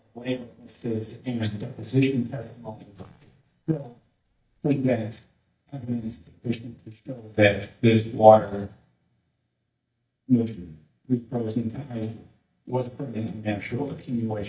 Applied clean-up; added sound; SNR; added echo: neural mask model DeepFilterNet 3.